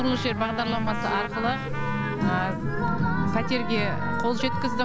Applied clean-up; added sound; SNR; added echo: none; Drip + Trumpet; 5 dB; none.